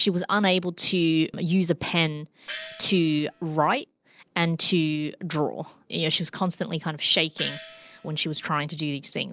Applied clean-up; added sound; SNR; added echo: none; Gong; 16 dB; none.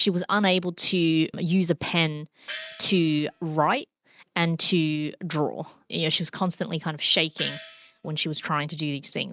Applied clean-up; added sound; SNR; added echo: neural mask model RNNoise.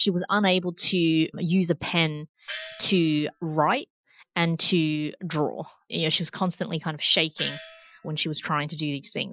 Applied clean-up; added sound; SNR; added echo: classical method Wiener filter.